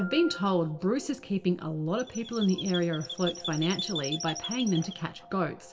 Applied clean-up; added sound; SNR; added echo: none; Chirp, tweet; 9 dB; reverberation time 0.7 s.